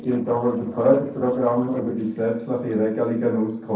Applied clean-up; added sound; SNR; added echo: neural separator model SepFormer DNS4.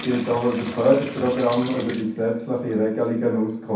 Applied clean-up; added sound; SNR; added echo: none; Bathtub (filling or washing) / Liquid; 14 dB; reverberation time 0.7 s.